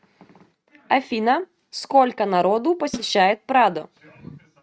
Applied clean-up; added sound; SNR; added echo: neural mask model RNNoise.